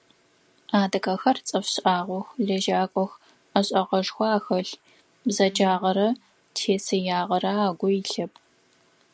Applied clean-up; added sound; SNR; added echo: none; Guitar; 19 dB; none.